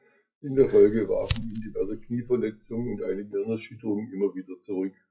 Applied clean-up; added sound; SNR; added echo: classical method WPE with log-MMSE.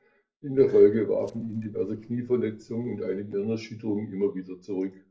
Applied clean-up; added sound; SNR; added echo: neural separator model SepFormer DNS4.